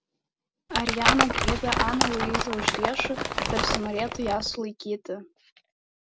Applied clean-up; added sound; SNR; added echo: none; Crumpling, crinkling; -4 dB; none.